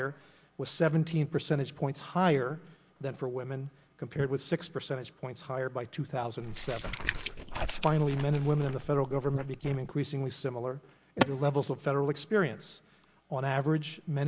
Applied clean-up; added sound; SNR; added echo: neural mask model Resemble Enhance denoiser.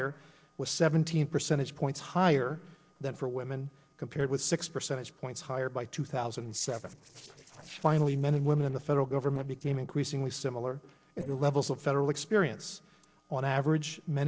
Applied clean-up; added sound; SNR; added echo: neural separator model SepFormer DNS4.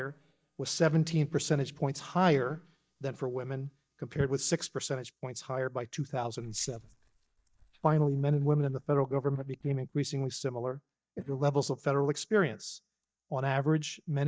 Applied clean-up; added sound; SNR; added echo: neural mask model DeepFilterNet 3.